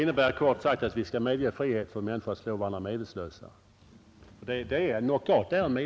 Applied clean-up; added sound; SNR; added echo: none; none; none; none.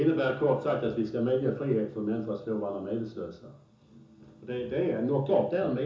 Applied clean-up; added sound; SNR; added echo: none; none; none; reverberation time 0.7 s.